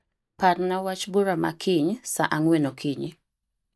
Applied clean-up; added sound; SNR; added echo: neural mask model DeepFilterNet 3.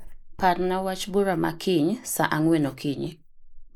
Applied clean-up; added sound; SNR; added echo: neural mask model Resemble Enhance denoiser.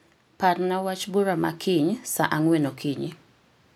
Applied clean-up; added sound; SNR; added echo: none; none; none; none.